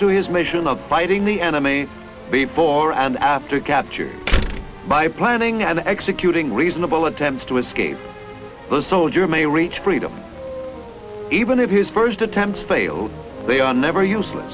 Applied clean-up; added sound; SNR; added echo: none; Slam; 2 dB; none.